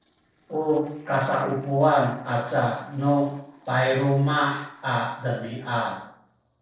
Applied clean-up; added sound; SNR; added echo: neural separator model SepFormer DNS4.